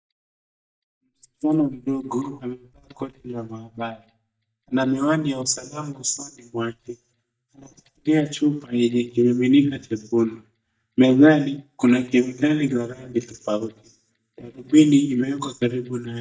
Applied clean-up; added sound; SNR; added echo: neural mask model DeepFilterNet 3.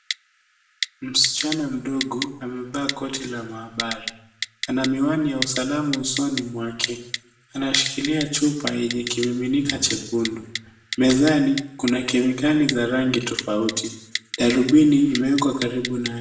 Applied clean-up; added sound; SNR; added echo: none; Typing; 11 dB; reverberation time 0.8 s.